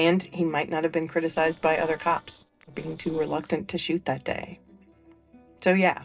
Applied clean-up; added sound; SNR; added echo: neural separator model SepFormer DNS4.